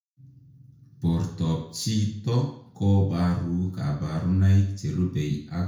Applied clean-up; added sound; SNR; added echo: none; none; none; reverberation time 0.5 s.